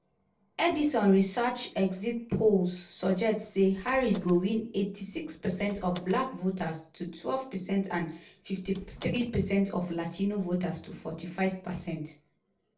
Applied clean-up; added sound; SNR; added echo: neural separator model SepFormer DNS4.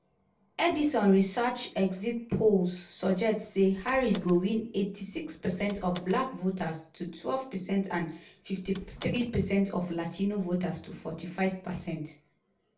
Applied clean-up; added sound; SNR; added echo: none; Door; 18 dB; reverberation time 0.4 s.